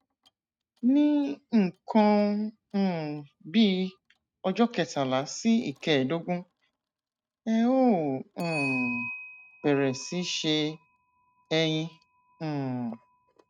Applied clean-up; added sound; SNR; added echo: neural mask model RNNoise.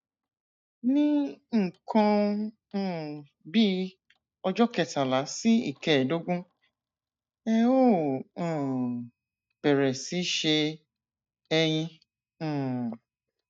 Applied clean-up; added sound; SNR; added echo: neural mask model DeepFilterNet 3.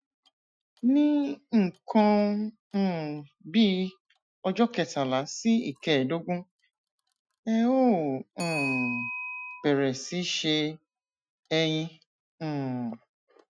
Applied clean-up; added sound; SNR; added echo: classical method Wiener filter.